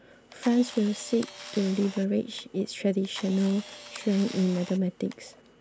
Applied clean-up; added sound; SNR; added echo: none; Camera; 17 dB; none.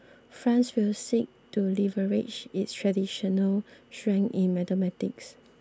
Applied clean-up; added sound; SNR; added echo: none; none; none; none.